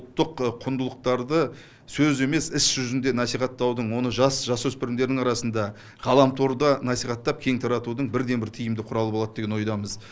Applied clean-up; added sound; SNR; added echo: none; none; none; none.